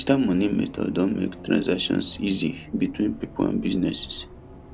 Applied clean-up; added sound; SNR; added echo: none; Bus; 17 dB; none.